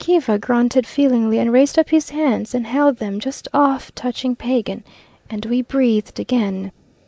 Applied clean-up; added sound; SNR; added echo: neural mask model Resemble Enhance denoiser.